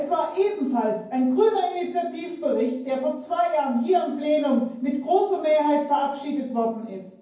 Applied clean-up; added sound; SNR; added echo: none; none; none; reverberation time 0.9 s.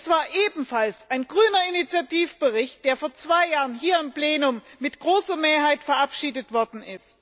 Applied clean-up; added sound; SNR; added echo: none; none; none; none.